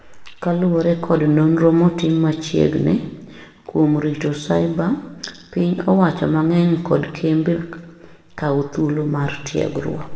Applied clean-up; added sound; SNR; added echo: none; none; none; reverberation time 0.9 s.